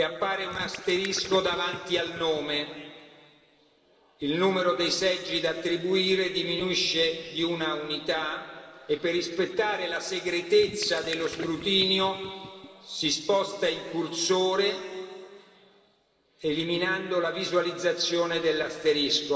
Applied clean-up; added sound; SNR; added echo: none; Gurgling; 14 dB; reverberation time 2.8 s.